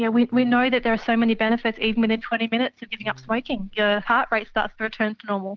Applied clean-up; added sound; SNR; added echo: none; Buzz; 20 dB; none.